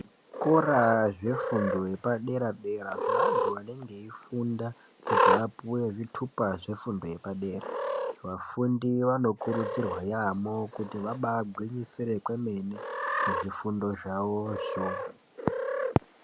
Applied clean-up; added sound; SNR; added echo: none; Cat; 3 dB; none.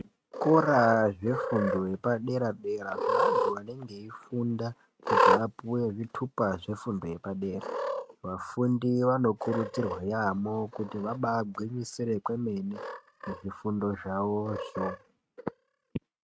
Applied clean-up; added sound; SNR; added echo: neural mask model RNNoise.